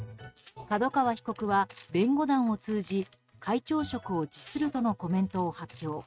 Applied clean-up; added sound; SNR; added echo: neural mask model RNNoise.